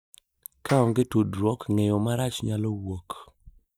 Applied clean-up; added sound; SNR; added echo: neural mask model DeepFilterNet 3.